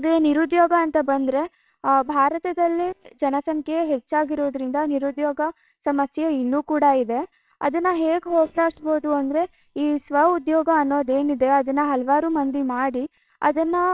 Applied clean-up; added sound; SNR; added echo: neural separator model SepFormer WHAMR!.